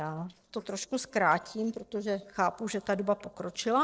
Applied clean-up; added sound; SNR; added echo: neural separator model SepFormer DNS4.